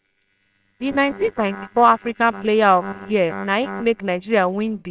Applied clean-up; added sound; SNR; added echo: neural separator model SepFormer WHAMR!.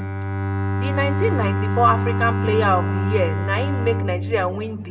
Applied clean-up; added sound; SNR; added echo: none; Bowed string instrument; -1 dB; reverberation time 1.1 s.